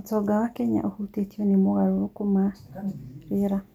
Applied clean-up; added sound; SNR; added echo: none; none; none; none.